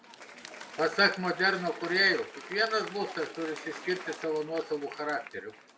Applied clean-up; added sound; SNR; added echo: none; Applause; 14 dB; none.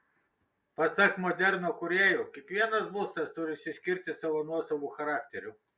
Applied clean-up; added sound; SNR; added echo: none; none; none; none.